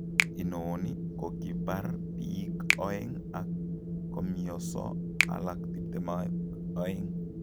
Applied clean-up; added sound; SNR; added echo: none; Wind + Finger snapping; -5 dB; none.